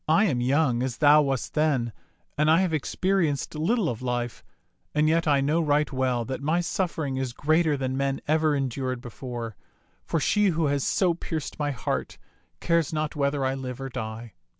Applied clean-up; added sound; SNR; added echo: none; none; none; none.